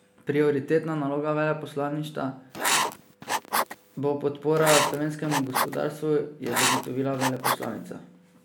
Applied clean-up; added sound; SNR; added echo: none; Writing; 0 dB; none.